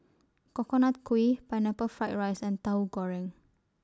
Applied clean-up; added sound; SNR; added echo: none; none; none; none.